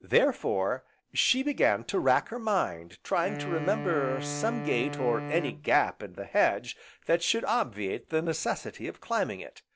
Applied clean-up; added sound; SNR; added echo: none; Wind instrument, woodwind instrument; 8 dB; none.